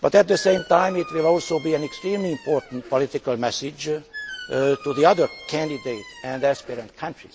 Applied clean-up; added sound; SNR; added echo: none; Squeak; 17 dB; none.